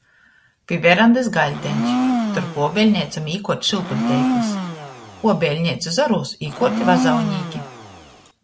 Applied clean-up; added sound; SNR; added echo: none; Domestic sounds, home sounds; 3 dB; none.